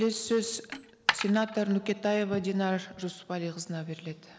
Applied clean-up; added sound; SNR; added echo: none; Coin (dropping); 4 dB; none.